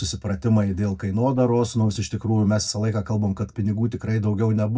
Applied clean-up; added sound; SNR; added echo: neural mask model DeepFilterNet 3.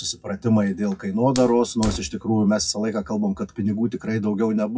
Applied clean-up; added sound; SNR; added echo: classical method WPE with log-MMSE.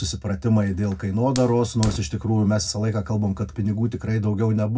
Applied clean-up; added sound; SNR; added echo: none; Fire; 18 dB; reverberation time 0.4 s.